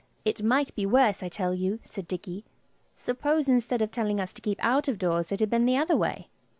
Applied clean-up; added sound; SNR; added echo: none; none; none; none.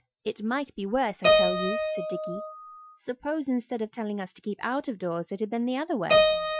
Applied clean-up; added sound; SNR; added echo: classical method Wiener filter.